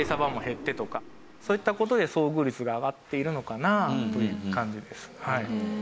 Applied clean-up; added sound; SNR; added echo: none; Explosion; 17 dB; none.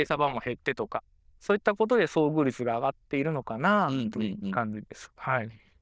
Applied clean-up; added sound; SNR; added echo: neural diffusion model UNIVERSE++.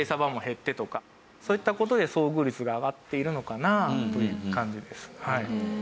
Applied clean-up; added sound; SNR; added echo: none; none; none; none.